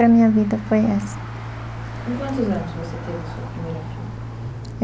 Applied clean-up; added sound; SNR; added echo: none; Motor vehicle (road); 16 dB; none.